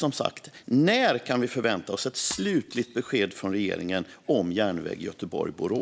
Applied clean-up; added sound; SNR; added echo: none; Shatter; 19 dB; none.